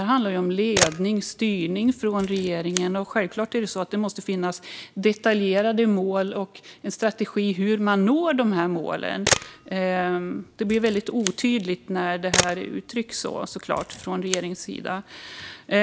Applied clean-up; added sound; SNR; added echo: none; Camera; 7 dB; none.